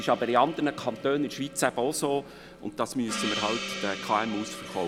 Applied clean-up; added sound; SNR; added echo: none; Gong; 10 dB; none.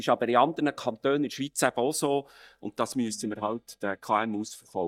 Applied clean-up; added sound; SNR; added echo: neural mask model DeepFilterNet 3.